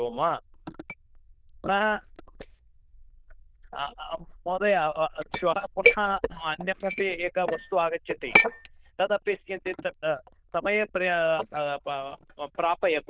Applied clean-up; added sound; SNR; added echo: neural diffusion model UNIVERSE++.